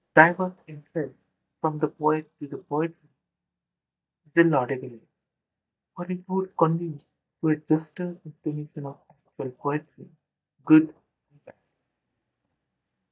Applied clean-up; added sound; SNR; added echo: neural mask model DeepFilterNet 3.